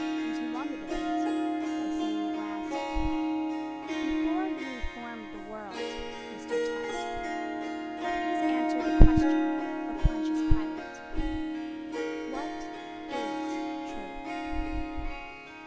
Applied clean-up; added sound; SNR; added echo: none; Harp; 0 dB; none.